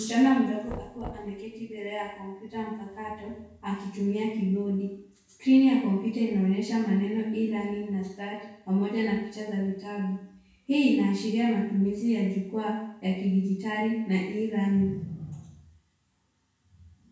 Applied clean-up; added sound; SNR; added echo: none; Knock; 19 dB; reverberation time 0.6 s.